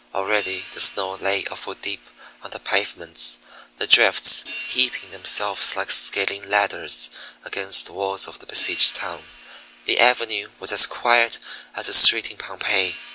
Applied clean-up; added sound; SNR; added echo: none; Hi-hat; 16 dB; none.